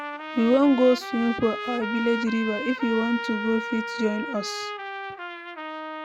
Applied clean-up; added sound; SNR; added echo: none; Trumpet; 8 dB; none.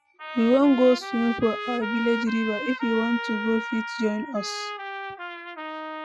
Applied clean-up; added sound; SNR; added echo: classical method Wiener filter.